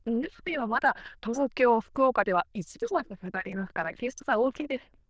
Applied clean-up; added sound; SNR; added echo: neural diffusion model UNIVERSE++.